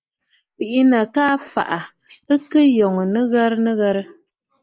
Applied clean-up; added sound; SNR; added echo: neural mask model Resemble Enhance denoiser.